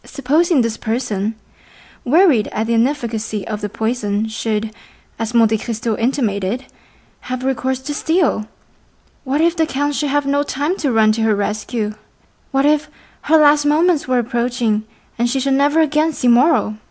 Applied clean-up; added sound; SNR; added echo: none; none; none; none.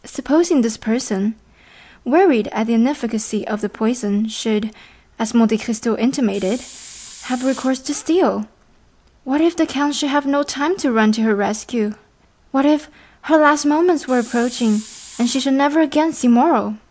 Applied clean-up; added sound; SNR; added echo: none; Hiss; 19 dB; none.